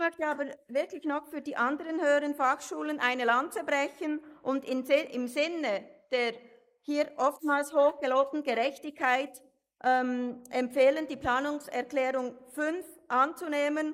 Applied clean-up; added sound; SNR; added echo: neural mask model Resemble Enhance denoiser.